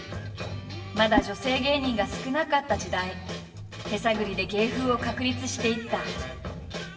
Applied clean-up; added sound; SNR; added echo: none; Whoosh, swoosh, swish; 8 dB; reverberation time 0.8 s.